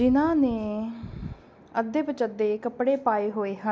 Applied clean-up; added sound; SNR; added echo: none; none; none; none.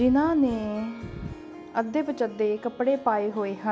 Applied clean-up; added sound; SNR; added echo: none; Harp; 20 dB; none.